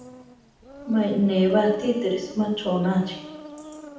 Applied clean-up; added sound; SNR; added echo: none; Insect; 16 dB; reverberation time 0.8 s.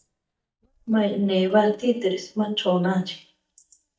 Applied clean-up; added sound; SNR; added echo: neural mask model DeepFilterNet 3.